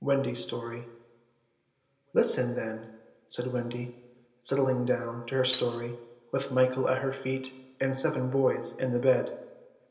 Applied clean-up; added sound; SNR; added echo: none; Rattle (instrument); 9 dB; reverberation time 1.4 s.